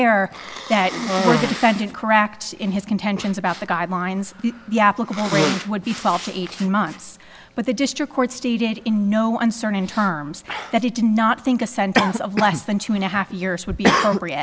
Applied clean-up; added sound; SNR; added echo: none; Cough; 7 dB; none.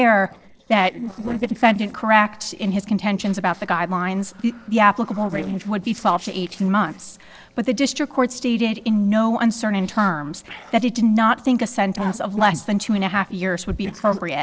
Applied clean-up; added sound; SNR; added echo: neural separator model SepFormer DNS4.